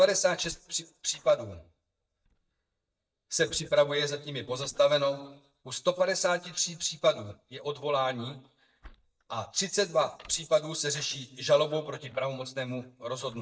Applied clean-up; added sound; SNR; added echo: neural mask model DeepFilterNet 3.